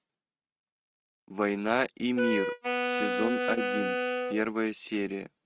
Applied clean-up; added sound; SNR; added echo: neural mask model RNNoise.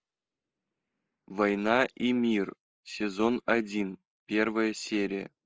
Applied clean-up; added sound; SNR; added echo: neural mask model Resemble Enhance denoiser.